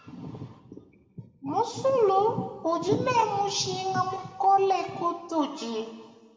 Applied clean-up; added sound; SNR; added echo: none; none; none; reverberation time 1.6 s.